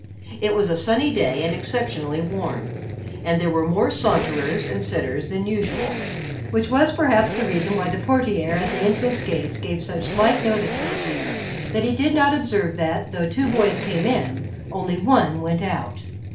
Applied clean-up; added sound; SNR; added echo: none; Accelerating, revving, vroom; 7 dB; reverberation time 0.4 s.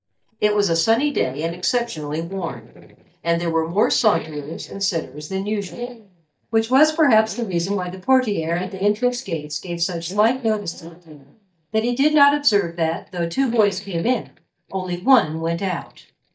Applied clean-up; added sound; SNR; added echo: neural mask model DeepFilterNet 3.